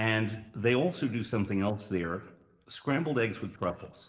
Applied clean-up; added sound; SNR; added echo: neural separator model SepFormer DNS4.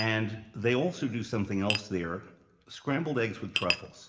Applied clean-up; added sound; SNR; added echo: none; Tap; 8 dB; reverberation time 0.9 s.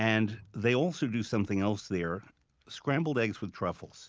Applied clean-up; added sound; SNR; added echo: none; none; none; none.